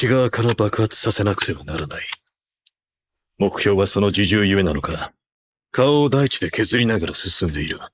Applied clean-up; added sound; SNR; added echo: neural mask model Resemble Enhance denoiser.